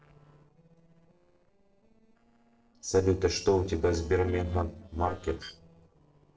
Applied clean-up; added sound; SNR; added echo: neural separator model SepFormer DNS4.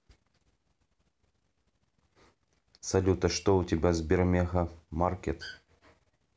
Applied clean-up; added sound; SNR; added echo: none; none; none; none.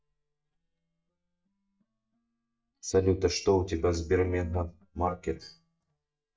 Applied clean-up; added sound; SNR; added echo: neural mask model DeepFilterNet 3.